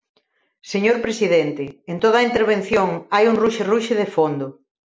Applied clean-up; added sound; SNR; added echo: none; none; none; none.